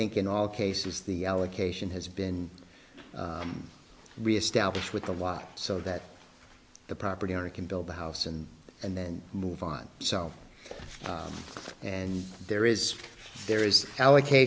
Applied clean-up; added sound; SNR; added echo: none; none; none; none.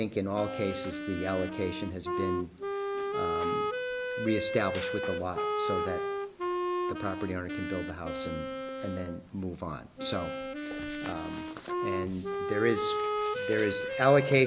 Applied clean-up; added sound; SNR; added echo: none; Wind instrument, woodwind instrument; 2 dB; none.